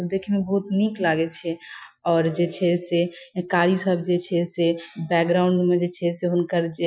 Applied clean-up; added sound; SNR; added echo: classical method Wiener filter.